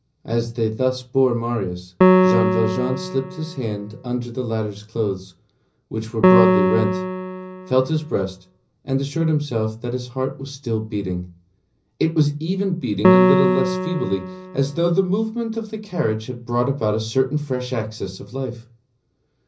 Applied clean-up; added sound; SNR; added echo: none; Piano; -2 dB; reverberation time 0.5 s.